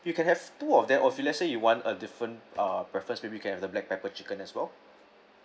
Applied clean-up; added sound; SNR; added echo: none; none; none; none.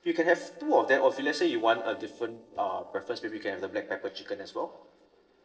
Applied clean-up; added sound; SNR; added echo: neural separator model SepFormer DNS4.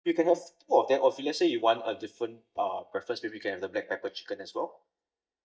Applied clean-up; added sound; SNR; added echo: neural mask model DeepFilterNet 3.